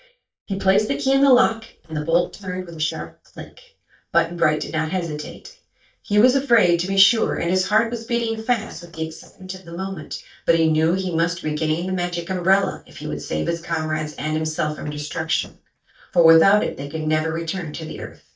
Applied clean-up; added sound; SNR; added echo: neural mask model DeepFilterNet 3.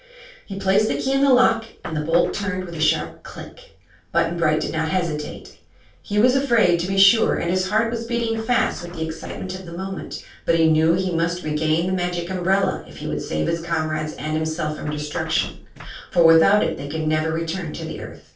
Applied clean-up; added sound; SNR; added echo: neural separator model SepFormer DNS4.